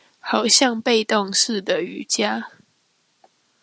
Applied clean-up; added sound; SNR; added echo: none; none; none; none.